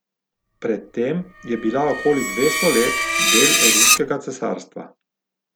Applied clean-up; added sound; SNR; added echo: none; Screech; -3 dB; none.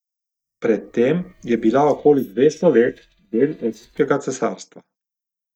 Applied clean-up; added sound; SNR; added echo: neural mask model DeepFilterNet 3.